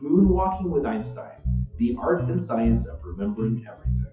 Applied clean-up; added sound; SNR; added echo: classical method WPE with log-MMSE.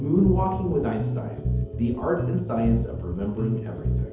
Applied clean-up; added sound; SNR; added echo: none; Bass guitar; 2 dB; reverberation time 2.2 s.